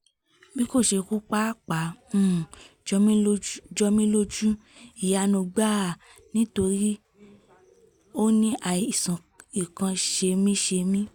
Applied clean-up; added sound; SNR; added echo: none; none; none; none.